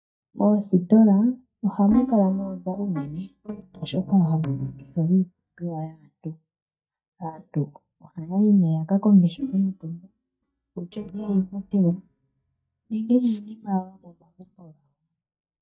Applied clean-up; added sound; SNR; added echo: neural mask model DeepFilterNet 3.